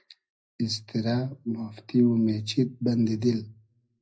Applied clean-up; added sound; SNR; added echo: none; none; none; reverberation time 0.4 s.